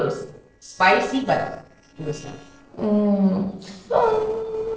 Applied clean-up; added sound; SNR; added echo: neural separator model SepFormer DNS4.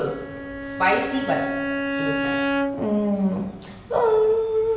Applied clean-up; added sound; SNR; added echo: none; Bowed string instrument; 5 dB; reverberation time 0.9 s.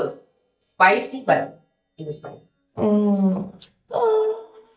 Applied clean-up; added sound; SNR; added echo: neural mask model DeepFilterNet 3.